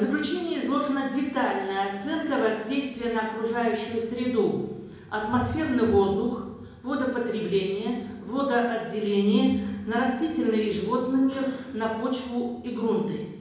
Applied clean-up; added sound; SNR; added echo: none; none; none; reverberation time 1.0 s.